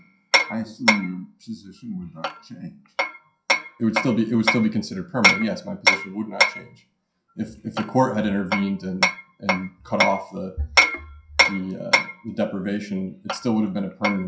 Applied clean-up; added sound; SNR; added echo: classical method WPE with log-MMSE.